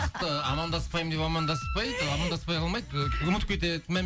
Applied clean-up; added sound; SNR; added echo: none; Wind instrument, woodwind instrument; 10 dB; none.